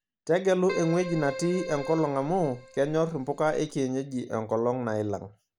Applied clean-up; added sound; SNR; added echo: none; Keyboard (musical); 12 dB; none.